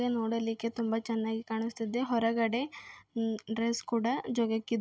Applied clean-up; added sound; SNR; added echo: none; none; none; none.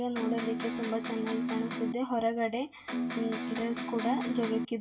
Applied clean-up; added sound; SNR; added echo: none; Electric guitar; 1 dB; reverberation time 0.2 s.